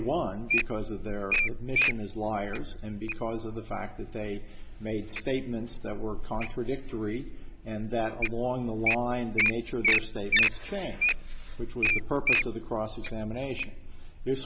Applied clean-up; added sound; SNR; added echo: none; Wild animals; -2 dB; none.